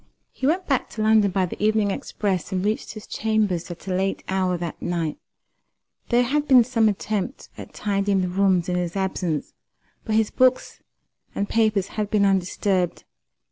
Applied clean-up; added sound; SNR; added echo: none; none; none; none.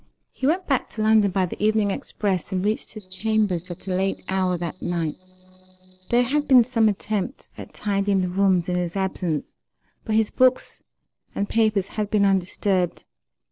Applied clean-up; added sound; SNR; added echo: neural separator model SepFormer DNS4.